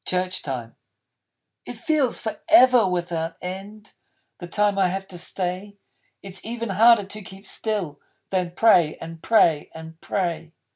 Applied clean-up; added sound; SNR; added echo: none; none; none; none.